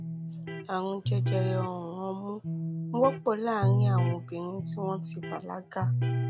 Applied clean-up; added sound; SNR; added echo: none; Electric guitar; -2 dB; none.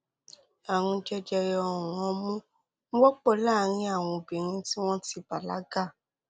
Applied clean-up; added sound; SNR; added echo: none; none; none; none.